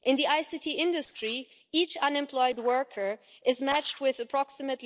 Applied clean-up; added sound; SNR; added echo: neural separator model SepFormer DNS4.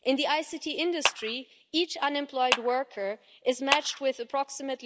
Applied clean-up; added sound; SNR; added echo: none; Clapping; 5 dB; none.